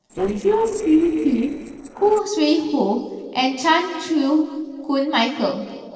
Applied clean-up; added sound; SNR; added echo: neural separator model SepFormer DNS4.